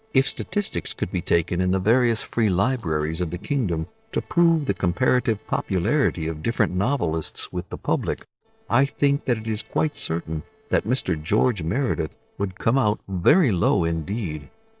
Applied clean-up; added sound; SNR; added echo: neural separator model SepFormer DNS4.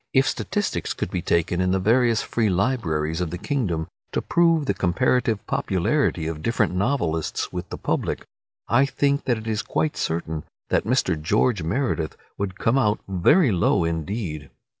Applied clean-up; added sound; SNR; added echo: none; none; none; none.